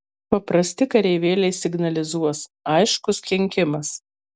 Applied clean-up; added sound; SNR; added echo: none; none; none; none.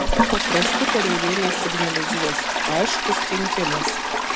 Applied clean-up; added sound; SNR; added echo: none; Toilet flush; -4 dB; none.